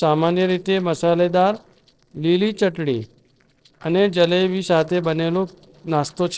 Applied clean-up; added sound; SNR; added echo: neural separator model SepFormer DNS4.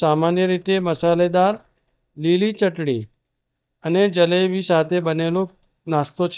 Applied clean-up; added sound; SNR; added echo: neural mask model DeepFilterNet 3.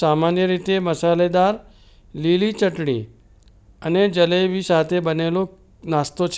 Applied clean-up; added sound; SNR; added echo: none; none; none; none.